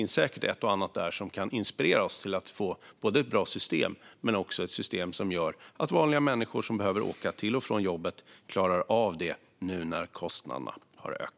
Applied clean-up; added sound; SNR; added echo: none; none; none; none.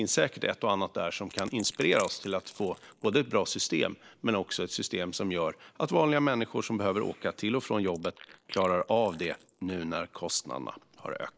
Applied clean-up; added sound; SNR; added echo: neural mask model Resemble Enhance denoiser.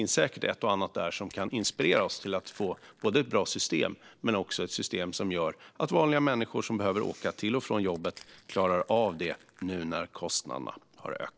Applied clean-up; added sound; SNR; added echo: neural separator model SepFormer DNS4.